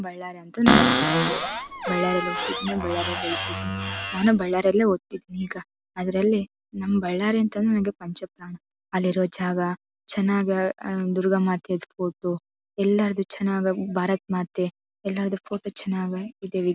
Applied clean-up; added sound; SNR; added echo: none; Cupboard open or close; -1 dB; none.